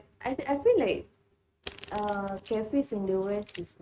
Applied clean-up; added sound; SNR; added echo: neural mask model RNNoise.